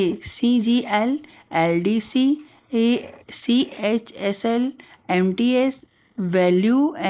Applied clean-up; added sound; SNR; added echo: neural mask model Resemble Enhance denoiser.